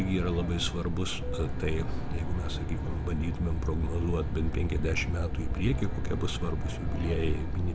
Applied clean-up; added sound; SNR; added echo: none; Aircraft; 4 dB; none.